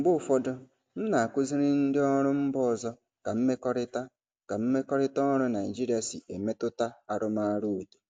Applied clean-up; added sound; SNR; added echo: none; none; none; none.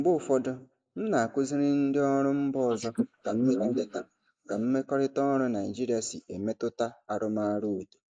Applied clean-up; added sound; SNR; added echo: neural mask model Resemble Enhance denoiser.